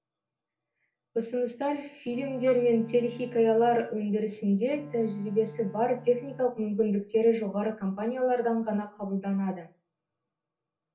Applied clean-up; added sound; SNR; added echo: none; Bowed string instrument; 19 dB; reverberation time 0.2 s.